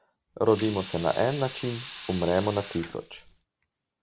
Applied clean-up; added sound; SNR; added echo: none; Sink (filling or washing) / Water tap, faucet; 7 dB; none.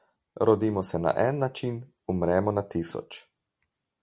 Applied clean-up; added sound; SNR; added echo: none; none; none; none.